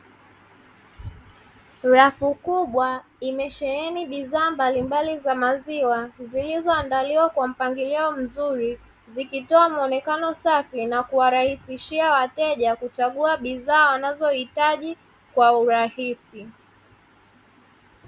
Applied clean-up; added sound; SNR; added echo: none; none; none; none.